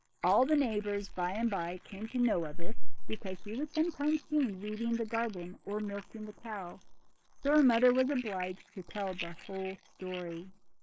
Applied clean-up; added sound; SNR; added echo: neural mask model Resemble Enhance denoiser.